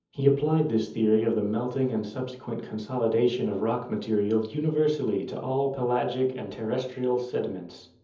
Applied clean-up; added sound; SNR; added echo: none; none; none; reverberation time 0.7 s.